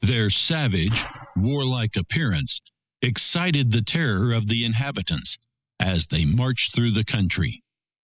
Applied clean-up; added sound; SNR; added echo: classical method spectral subtraction.